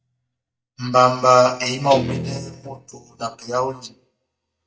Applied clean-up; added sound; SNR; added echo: neural mask model DeepFilterNet 3.